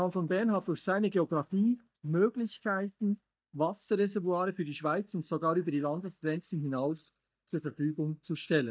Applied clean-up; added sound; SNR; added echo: neural mask model DeepFilterNet 3.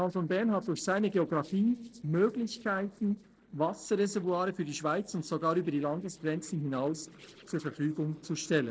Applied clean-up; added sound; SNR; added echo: neural separator model SepFormer DNS4.